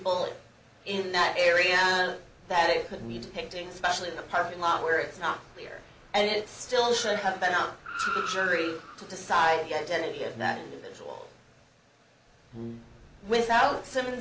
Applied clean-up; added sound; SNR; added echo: none; Brass instrument + Car; 14 dB; none.